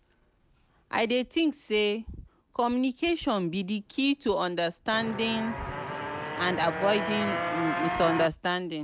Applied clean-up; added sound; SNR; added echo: none; Motorcycle; 3 dB; none.